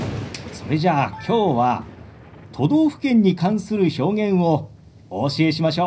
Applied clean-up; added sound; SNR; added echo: none; Thunder; 18 dB; reverberation time 0.4 s.